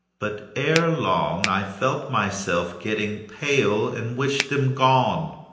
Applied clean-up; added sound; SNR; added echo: none; Finger snapping; 6 dB; reverberation time 0.8 s.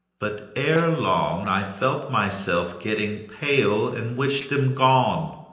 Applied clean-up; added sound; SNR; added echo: neural separator model SepFormer DNS4.